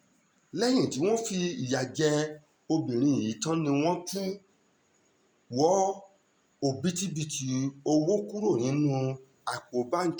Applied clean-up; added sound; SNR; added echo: none; none; none; none.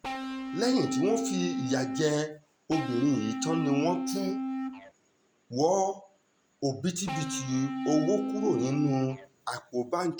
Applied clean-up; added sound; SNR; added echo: none; Electric guitar / Bass guitar; 3 dB; none.